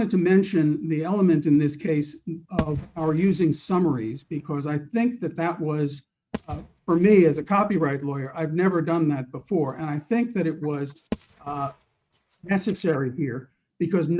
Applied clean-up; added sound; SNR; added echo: neural mask model RNNoise.